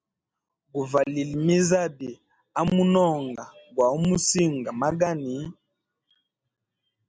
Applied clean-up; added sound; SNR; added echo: none; none; none; none.